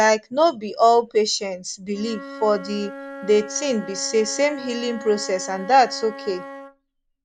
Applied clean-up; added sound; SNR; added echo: none; Wind instrument, woodwind instrument; 15 dB; none.